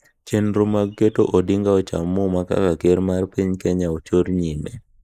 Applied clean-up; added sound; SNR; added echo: neural mask model Resemble Enhance denoiser.